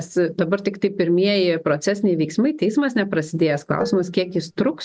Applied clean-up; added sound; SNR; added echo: none; Dishes, pots, and pans; 11 dB; none.